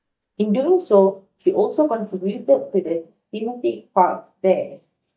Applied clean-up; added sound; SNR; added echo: neural mask model DeepFilterNet 3.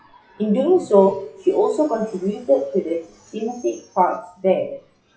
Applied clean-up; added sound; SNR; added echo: classical method WPE with log-MMSE.